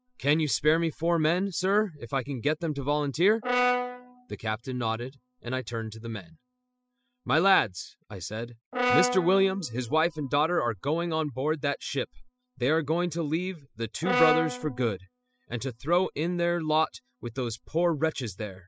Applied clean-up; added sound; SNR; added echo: classical method spectral subtraction.